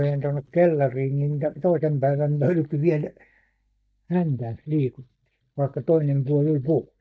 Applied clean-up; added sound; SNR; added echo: neural mask model DeepFilterNet 3.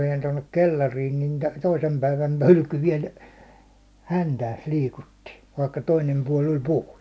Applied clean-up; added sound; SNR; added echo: none; none; none; none.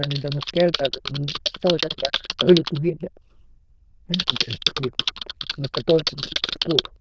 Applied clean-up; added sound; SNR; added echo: neural diffusion model UNIVERSE++.